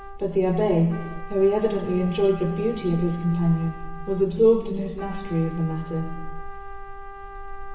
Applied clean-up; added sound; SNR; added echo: none; Trumpet; 18 dB; reverberation time 1.1 s.